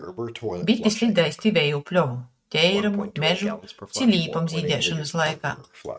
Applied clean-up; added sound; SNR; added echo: neural mask model RNNoise.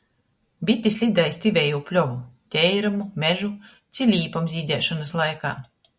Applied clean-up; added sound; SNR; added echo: none; none; none; none.